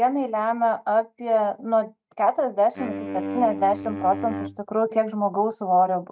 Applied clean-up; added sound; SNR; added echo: neural mask model RNNoise.